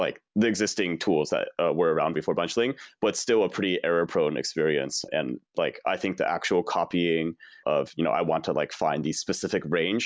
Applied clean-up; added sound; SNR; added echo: none; none; none; none.